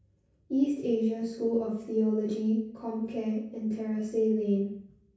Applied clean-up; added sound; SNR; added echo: none; none; none; reverberation time 0.6 s.